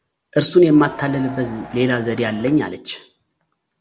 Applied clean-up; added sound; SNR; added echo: none; Crowd; 16 dB; none.